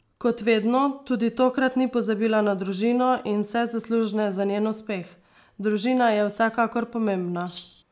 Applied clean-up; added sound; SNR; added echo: none; Rattle (instrument); 13 dB; none.